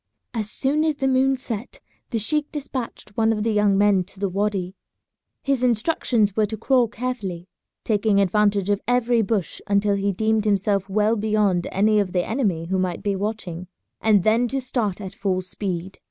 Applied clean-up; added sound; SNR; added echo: none; none; none; none.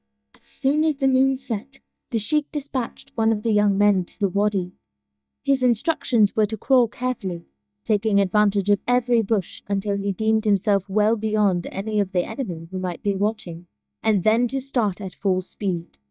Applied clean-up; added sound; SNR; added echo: neural mask model DeepFilterNet 3.